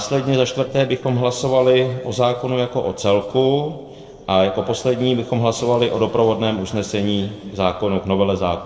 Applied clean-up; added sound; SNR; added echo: neural separator model SepFormer DNS4.